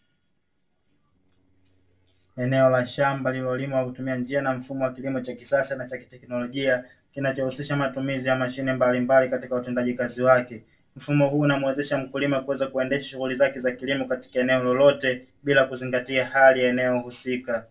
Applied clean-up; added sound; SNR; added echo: neural separator model SepFormer DNS4.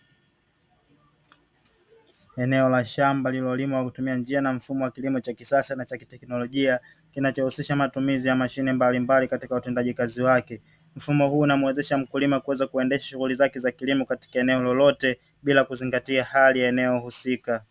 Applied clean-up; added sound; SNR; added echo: none; none; none; none.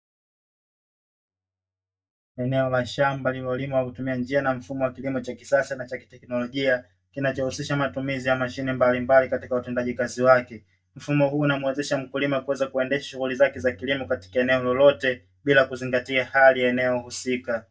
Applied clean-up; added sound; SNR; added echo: neural mask model DeepFilterNet 3.